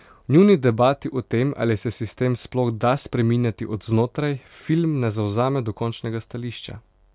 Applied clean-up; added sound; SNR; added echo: none; none; none; none.